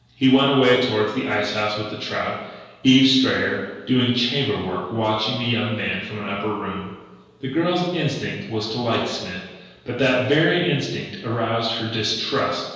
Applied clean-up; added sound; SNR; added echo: none; none; none; reverberation time 1.2 s.